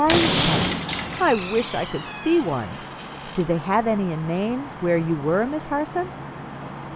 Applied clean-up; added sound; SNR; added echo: none; Slam; 5 dB; none.